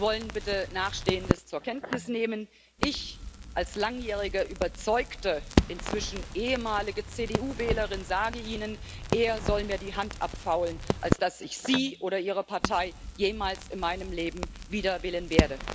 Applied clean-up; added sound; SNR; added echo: none; Crackle; 3 dB; none.